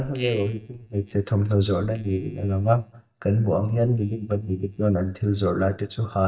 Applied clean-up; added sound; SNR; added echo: neural mask model DeepFilterNet 3.